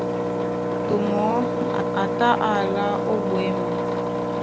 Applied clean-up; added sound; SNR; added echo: none; Engine; -2 dB; none.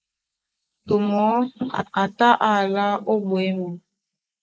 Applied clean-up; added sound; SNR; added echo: neural mask model Resemble Enhance denoiser.